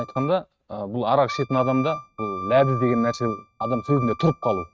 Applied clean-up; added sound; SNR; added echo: neural mask model RNNoise.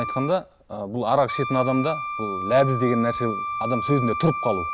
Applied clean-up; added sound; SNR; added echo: none; Wind instrument, woodwind instrument; 6 dB; none.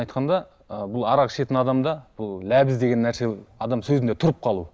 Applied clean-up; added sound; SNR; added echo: none; none; none; none.